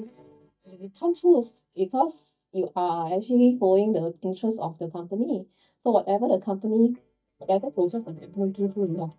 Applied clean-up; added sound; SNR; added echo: neural mask model DeepFilterNet 3.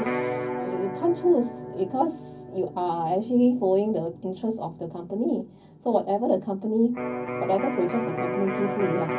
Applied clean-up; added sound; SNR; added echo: none; Electric guitar; 7 dB; reverberation time 0.4 s.